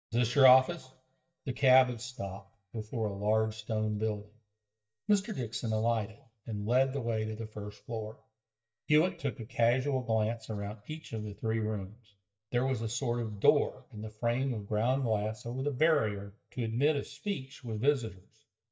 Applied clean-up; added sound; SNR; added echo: neural mask model DeepFilterNet 3.